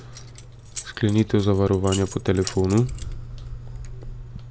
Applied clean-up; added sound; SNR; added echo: none; Keys jangling; 16 dB; none.